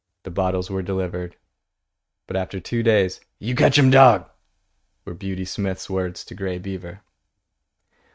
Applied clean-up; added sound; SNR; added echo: neural mask model RNNoise.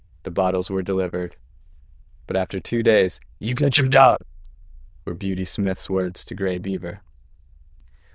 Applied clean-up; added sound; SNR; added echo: neural diffusion model UNIVERSE++.